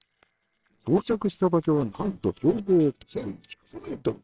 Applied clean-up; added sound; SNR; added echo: neural separator model SepFormer WHAMR!.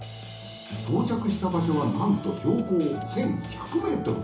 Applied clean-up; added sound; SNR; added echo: none; Drum kit; 18 dB; reverberation time 0.8 s.